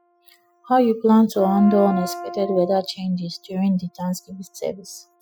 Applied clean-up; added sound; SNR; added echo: classical method spectral subtraction.